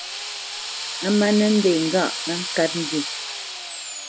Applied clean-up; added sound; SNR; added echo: none; Drill; 6 dB; none.